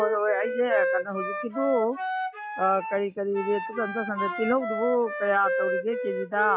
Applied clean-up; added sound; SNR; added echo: classical method log-MMSE.